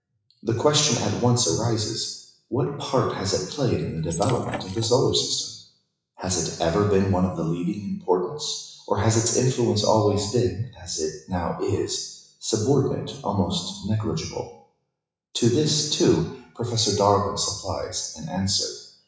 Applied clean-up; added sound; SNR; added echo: classical method WPE with log-MMSE.